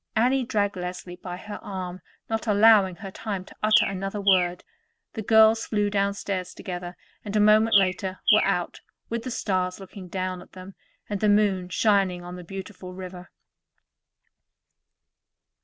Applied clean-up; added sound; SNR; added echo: none; Bird; 3 dB; none.